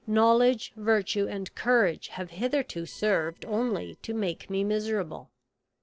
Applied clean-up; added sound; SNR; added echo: neural separator model SepFormer DNS4.